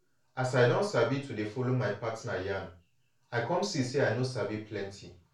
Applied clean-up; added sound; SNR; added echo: none; none; none; reverberation time 0.3 s.